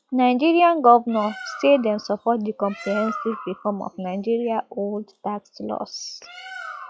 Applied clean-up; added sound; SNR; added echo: classical method log-MMSE.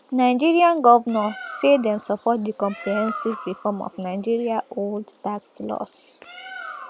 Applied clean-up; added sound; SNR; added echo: none; Bird; 17 dB; none.